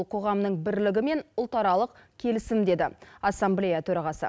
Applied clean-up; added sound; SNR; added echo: none; none; none; none.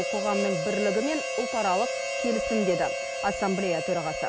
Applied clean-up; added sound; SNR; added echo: none; Harmonica; 2 dB; none.